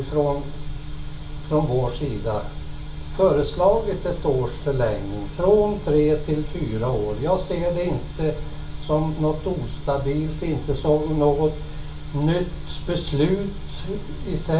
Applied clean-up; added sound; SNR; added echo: none; none; none; reverberation time 0.3 s.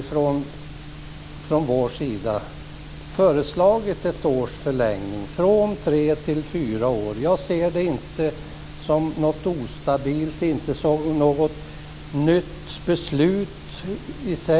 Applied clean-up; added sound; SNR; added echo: none; none; none; none.